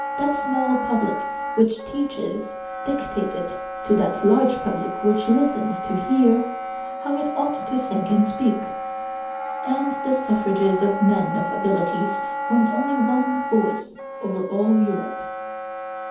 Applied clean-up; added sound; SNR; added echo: none; Wind instrument, woodwind instrument; 6 dB; reverberation time 0.6 s.